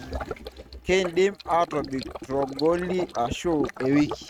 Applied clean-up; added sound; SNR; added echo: neural mask model RNNoise.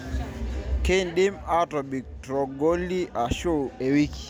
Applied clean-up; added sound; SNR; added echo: none; none; none; none.